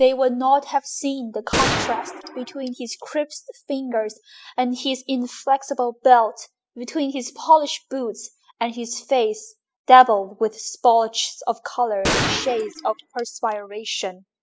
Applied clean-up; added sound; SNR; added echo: classical method spectral subtraction.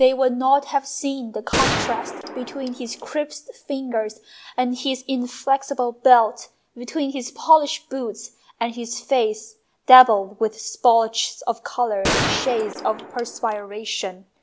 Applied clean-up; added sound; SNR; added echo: none; Gunshot, gunfire; 5 dB; none.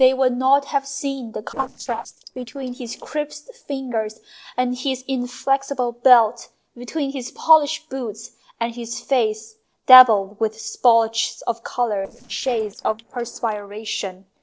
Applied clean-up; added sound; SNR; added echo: neural separator model SepFormer DNS4.